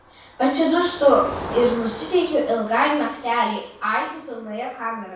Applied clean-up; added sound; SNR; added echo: none; Motor vehicle (road); 16 dB; reverberation time 0.6 s.